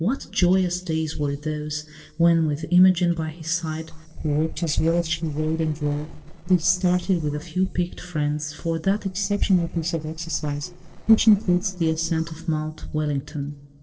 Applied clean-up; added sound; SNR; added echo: neural separator model SepFormer DNS4.